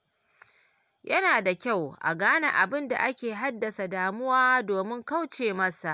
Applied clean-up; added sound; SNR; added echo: none; none; none; none.